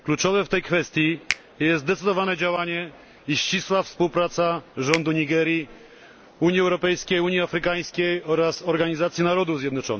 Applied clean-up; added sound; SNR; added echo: none; Finger snapping; 14 dB; none.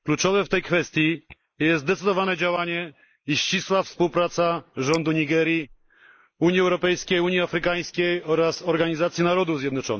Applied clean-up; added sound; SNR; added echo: neural mask model Resemble Enhance denoiser.